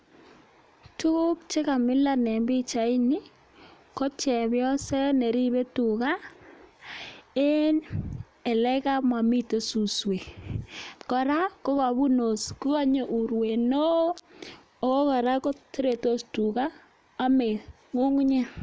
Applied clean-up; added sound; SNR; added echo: none; none; none; none.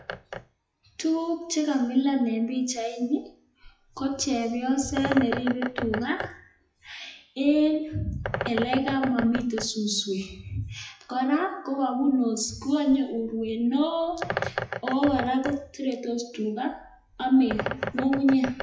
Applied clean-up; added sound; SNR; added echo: classical method WPE with log-MMSE.